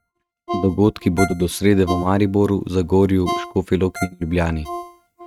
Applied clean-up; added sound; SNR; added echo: neural mask model RNNoise.